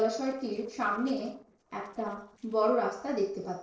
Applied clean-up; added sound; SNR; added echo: neural separator model SepFormer DNS4.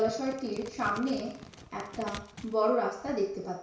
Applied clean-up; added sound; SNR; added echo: none; Crumpling, crinkling; 16 dB; reverberation time 0.6 s.